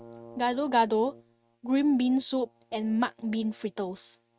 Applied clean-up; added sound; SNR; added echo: neural mask model RNNoise.